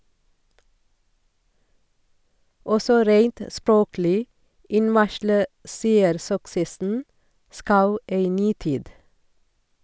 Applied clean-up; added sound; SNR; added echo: none; none; none; none.